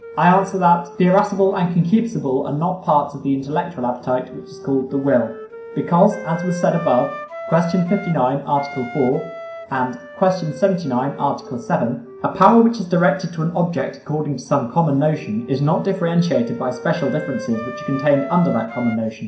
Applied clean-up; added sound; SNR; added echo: none; Wind instrument, woodwind instrument; 16 dB; reverberation time 0.5 s.